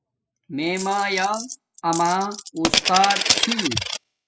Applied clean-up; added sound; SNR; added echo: classical method spectral subtraction.